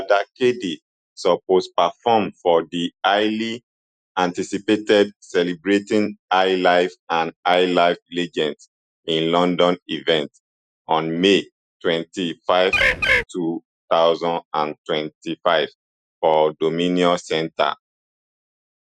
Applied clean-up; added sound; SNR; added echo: classical method Wiener filter.